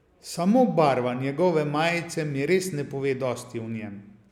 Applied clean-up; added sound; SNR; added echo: none; none; none; none.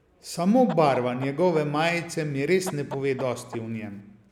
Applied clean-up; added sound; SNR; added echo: none; Chicken, rooster; 18 dB; none.